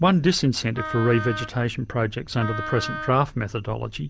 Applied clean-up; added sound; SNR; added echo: none; Wind instrument, woodwind instrument; 10 dB; none.